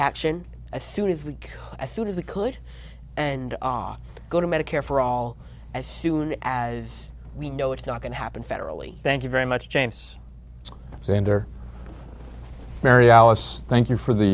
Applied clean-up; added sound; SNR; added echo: none; none; none; none.